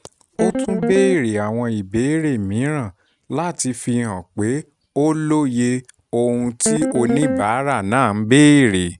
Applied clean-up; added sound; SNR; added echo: neural mask model RNNoise.